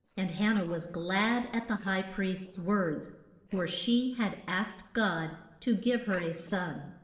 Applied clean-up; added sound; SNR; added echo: neural separator model SepFormer DNS4.